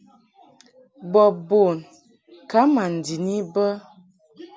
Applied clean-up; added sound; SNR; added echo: none; none; none; none.